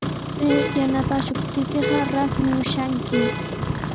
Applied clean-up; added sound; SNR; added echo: none; Vehicle horn, car horn, honking; 1 dB; none.